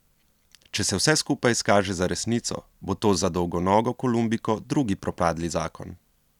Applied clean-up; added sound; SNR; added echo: none; none; none; none.